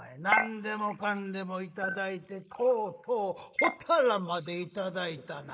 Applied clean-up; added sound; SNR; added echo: neural mask model Resemble Enhance denoiser.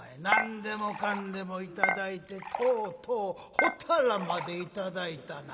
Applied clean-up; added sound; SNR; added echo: none; Dishes, pots, and pans / Chink, clink; 3 dB; none.